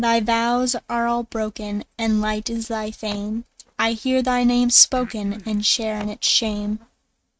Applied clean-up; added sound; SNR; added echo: neural mask model RNNoise.